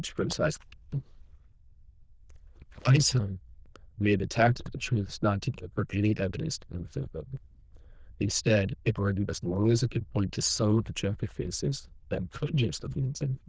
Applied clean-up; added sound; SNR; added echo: neural diffusion model UNIVERSE++.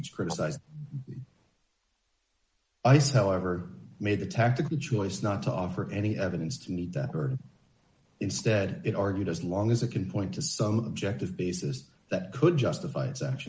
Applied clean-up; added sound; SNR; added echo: none; none; none; none.